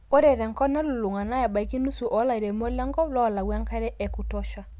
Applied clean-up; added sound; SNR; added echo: none; none; none; none.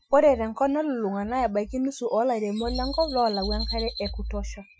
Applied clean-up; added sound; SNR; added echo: classical method Wiener filter.